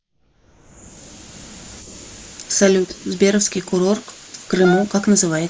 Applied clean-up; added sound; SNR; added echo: neural mask model Resemble Enhance denoiser.